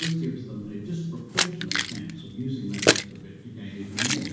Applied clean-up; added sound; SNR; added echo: none; Keys jangling; -3 dB; reverberation time 1.2 s.